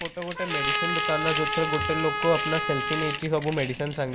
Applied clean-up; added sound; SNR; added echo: none; Trumpet + Crumpling, crinkling; -1 dB; none.